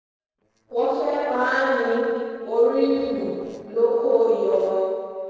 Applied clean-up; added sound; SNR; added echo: neural separator model SepFormer DNS4.